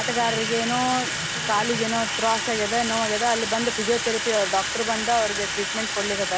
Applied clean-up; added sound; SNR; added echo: none; Sink (filling or washing) / Water tap, faucet; 2 dB; none.